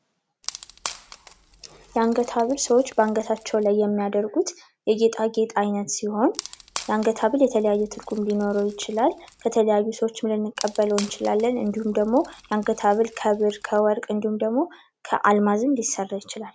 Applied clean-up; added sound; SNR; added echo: none; Wood; 18 dB; none.